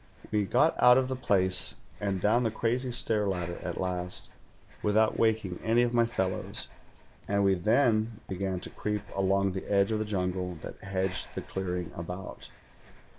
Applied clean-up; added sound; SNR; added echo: none; Breathing; 18 dB; none.